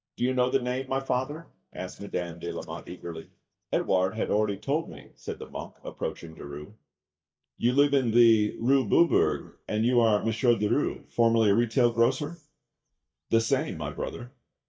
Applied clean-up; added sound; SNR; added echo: neural mask model DeepFilterNet 3.